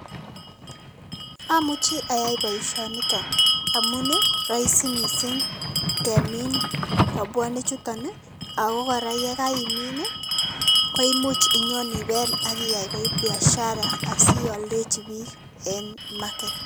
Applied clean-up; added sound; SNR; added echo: none; Bell; -1 dB; none.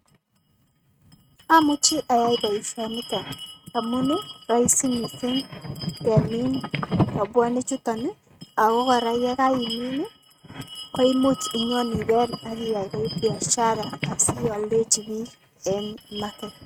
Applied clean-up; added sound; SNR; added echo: neural mask model RNNoise.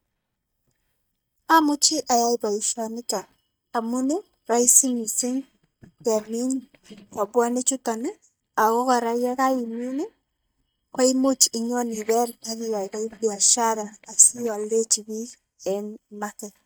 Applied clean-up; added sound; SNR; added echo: neural mask model DeepFilterNet 3.